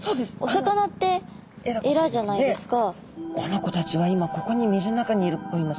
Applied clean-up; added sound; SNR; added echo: none; Purr; 17 dB; none.